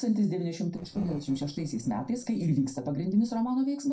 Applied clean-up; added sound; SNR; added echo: neural separator model SepFormer DNS4.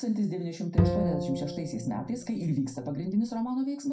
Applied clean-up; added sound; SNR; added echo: none; Bowed string instrument; 1 dB; reverberation time 0.2 s.